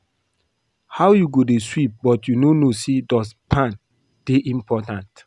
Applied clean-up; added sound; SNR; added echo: none; none; none; none.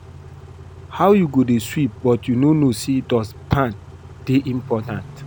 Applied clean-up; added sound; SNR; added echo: none; Idling / Accelerating, revving, vroom / Car; 17 dB; none.